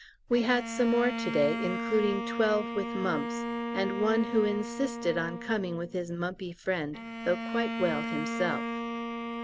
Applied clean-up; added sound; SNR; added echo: none; Bowed string instrument; 5 dB; none.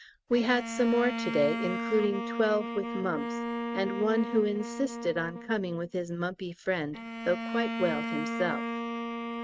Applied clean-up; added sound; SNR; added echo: neural mask model RNNoise.